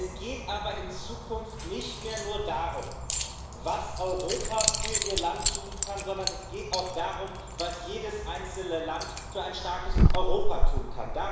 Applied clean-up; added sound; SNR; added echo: none; Keys jangling; -5 dB; reverberation time 1.0 s.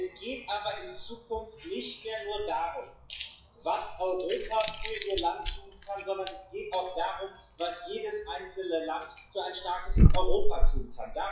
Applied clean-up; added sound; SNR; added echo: classical method WPE with log-MMSE.